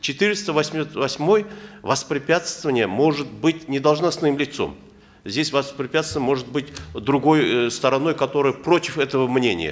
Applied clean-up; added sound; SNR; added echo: none; none; none; none.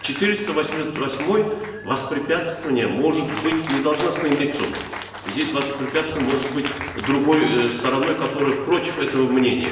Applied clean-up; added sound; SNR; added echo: none; Cheering; 11 dB; reverberation time 1.0 s.